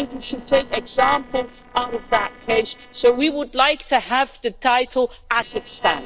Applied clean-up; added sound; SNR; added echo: neural separator model SepFormer DNS4.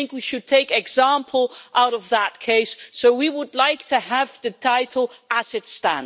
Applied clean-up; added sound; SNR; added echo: none; none; none; none.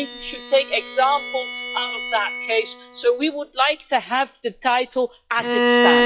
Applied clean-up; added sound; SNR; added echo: classical method log-MMSE.